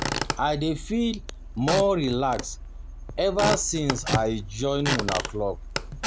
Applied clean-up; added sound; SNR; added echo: none; Squeak / Wood; 4 dB; none.